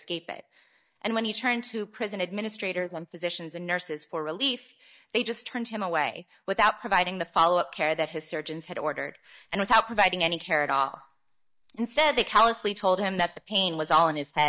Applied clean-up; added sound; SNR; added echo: neural mask model DeepFilterNet 3.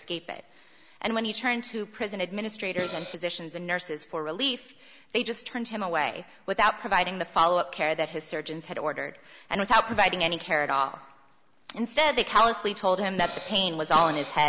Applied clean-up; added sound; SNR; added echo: none; Cymbal; 9 dB; none.